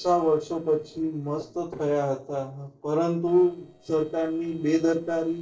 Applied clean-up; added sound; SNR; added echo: neural separator model SepFormer DNS4.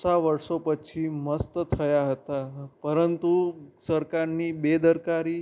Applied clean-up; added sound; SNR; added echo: none; none; none; none.